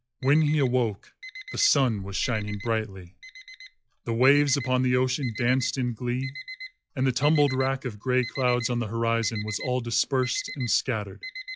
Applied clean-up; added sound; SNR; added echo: classical method log-MMSE.